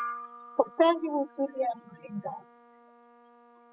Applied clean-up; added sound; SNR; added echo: classical method spectral subtraction.